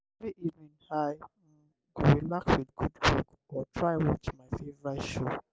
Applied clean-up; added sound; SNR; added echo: none; none; none; none.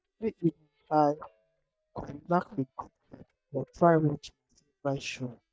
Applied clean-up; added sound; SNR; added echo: neural mask model DeepFilterNet 3.